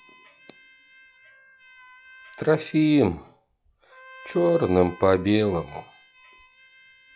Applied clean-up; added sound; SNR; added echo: classical method log-MMSE.